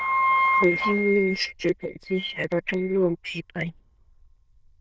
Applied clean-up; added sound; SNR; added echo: neural diffusion model UNIVERSE++.